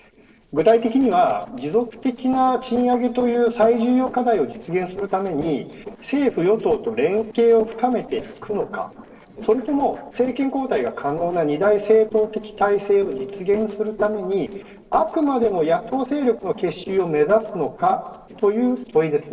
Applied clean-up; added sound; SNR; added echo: neural separator model SepFormer DNS4.